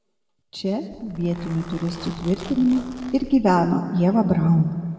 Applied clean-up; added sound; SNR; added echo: none; Zipper (clothing); 18 dB; reverberation time 1.6 s.